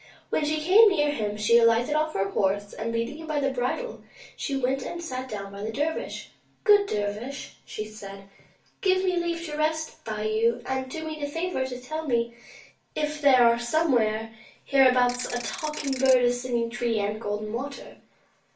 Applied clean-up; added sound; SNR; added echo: none; Ratchet, pawl / Percussion; 11 dB; reverberation time 0.1 s.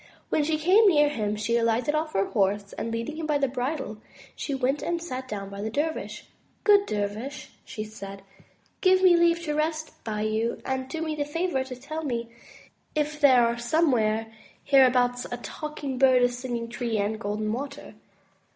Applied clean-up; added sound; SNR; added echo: none; none; none; none.